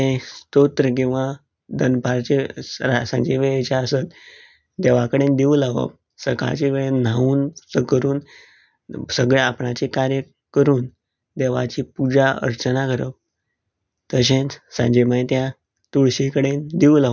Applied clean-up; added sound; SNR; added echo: none; none; none; none.